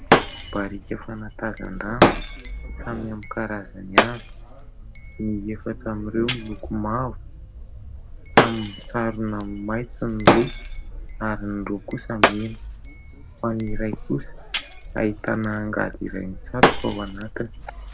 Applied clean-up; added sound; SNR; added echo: none; Chink, clink + Shatter; -3 dB; none.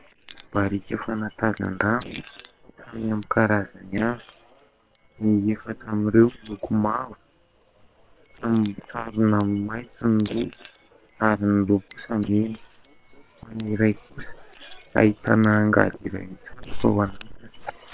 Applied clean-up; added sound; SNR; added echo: neural separator model SepFormer WHAM!.